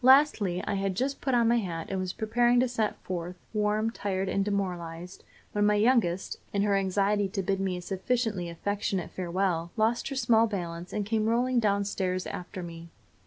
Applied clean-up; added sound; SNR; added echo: none; none; none; none.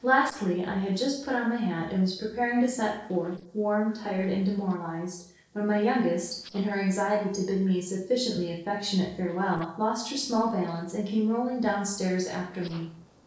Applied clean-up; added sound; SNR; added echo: neural separator model SepFormer DNS4.